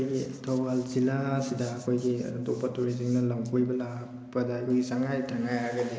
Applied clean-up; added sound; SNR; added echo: none; none; none; none.